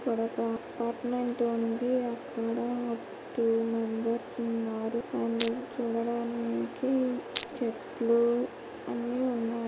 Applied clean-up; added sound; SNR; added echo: none; Crushing; 4 dB; none.